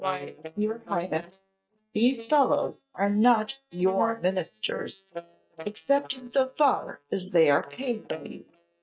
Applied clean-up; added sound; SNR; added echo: neural mask model DeepFilterNet 3.